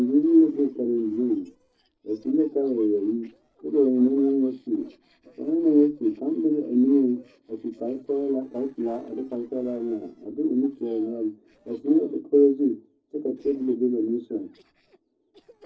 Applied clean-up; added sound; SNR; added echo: neural separator model SepFormer DNS4.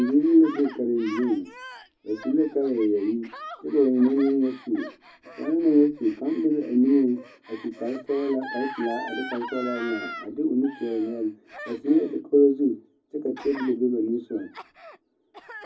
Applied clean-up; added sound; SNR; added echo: none; Gasp; 17 dB; reverberation time 0.4 s.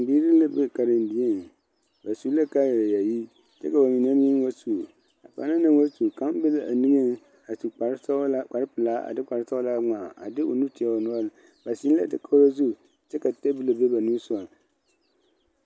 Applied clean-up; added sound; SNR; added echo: none; none; none; none.